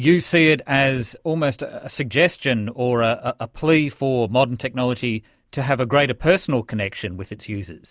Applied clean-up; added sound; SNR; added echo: none; none; none; none.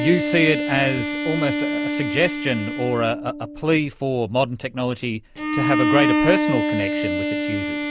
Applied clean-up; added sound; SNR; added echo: none; Bowed string instrument; 1 dB; none.